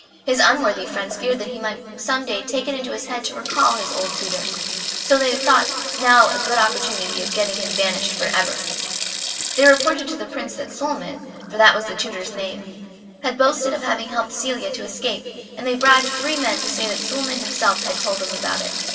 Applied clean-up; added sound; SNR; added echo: none; Sink (filling or washing); 7 dB; reverberation time 2.5 s.